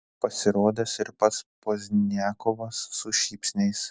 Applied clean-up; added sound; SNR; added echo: none; none; none; none.